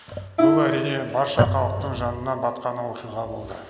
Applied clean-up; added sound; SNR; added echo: none; Plucked string instrument; -1 dB; none.